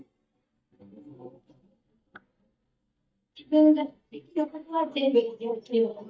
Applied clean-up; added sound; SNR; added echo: neural mask model DeepFilterNet 3.